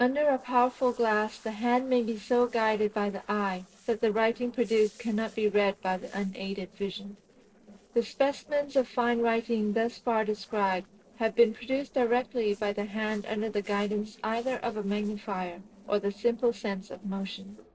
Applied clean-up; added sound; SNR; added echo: neural separator model SepFormer DNS4.